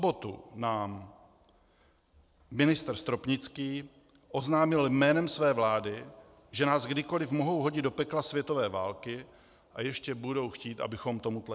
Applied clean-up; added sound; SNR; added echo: none; none; none; none.